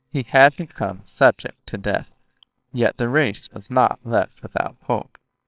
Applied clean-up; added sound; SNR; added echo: neural separator model SepFormer WHAMR!.